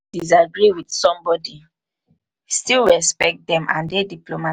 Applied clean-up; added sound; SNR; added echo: none; none; none; none.